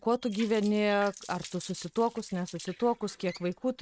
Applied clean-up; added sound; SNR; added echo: neural mask model RNNoise.